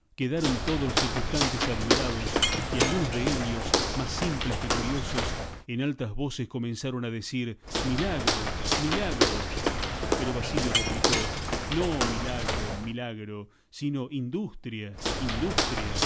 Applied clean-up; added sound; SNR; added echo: none; Walk, footsteps + Shatter; -3 dB; none.